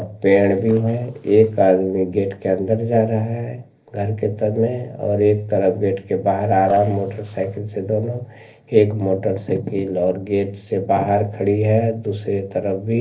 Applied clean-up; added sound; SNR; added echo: neural separator model SepFormer DNS4.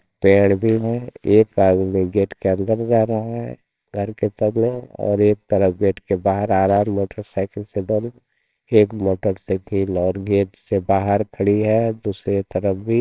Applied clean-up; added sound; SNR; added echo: neural separator model SepFormer WHAMR!.